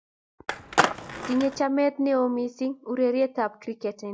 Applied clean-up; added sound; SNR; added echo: none; Skateboard; 1 dB; none.